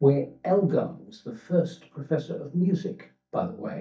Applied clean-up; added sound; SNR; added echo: neural mask model DeepFilterNet 3.